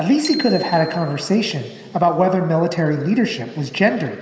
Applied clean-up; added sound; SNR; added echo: none; Bicycle bell; 17 dB; reverberation time 2.4 s.